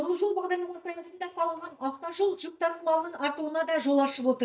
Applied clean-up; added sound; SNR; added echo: neural mask model DeepFilterNet 3.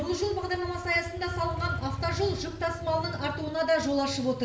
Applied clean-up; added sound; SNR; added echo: none; Motorcycle; 7 dB; reverberation time 0.7 s.